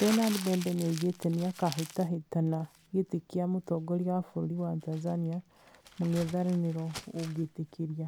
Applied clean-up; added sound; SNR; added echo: none; Crumpling, crinkling; 15 dB; none.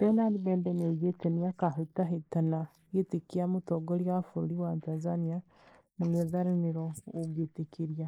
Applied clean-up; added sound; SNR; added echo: neural mask model Resemble Enhance denoiser.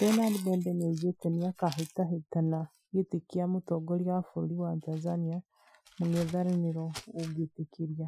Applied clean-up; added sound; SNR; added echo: classical method Wiener filter.